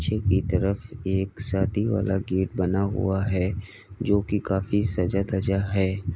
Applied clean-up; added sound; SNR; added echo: none; none; none; none.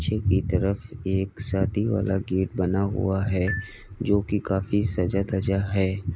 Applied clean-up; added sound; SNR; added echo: none; Marimba, xylophone; 16 dB; none.